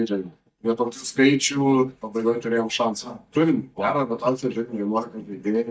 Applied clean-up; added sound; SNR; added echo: neural mask model DeepFilterNet 3.